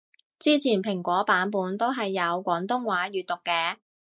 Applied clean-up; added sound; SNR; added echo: neural mask model Resemble Enhance denoiser.